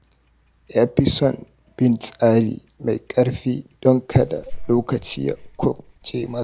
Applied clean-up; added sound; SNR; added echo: none; Clock; 17 dB; none.